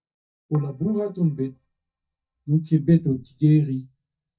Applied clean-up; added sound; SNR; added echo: neural mask model DeepFilterNet 3.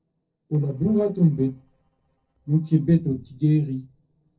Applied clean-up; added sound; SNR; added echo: neural separator model SepFormer DNS4.